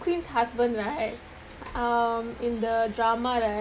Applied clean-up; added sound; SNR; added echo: none; none; none; none.